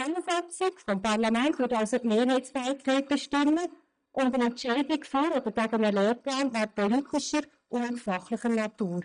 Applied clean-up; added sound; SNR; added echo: neural mask model DeepFilterNet 3.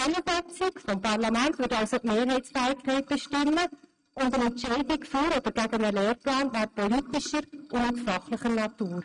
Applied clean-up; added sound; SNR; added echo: neural mask model RNNoise.